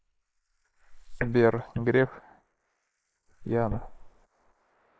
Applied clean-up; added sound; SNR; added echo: neural mask model Resemble Enhance denoiser.